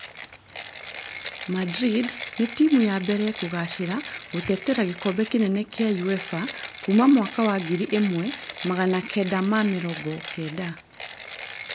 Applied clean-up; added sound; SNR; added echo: none; Mechanisms; 10 dB; none.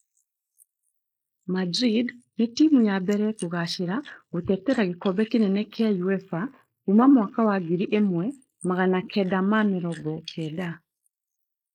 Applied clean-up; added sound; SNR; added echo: neural mask model Resemble Enhance denoiser.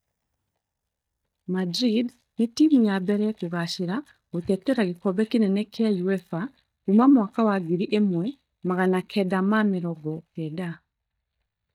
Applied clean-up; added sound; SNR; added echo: neural mask model DeepFilterNet 3.